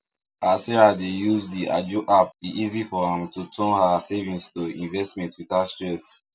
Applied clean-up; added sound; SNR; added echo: none; none; none; none.